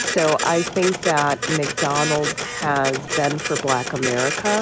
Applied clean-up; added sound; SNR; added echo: none; Printer; 4 dB; none.